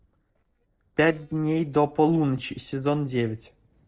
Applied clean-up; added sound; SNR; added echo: neural separator model SepFormer DNS4.